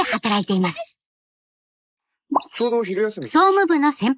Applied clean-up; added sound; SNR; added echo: neural mask model Resemble Enhance denoiser.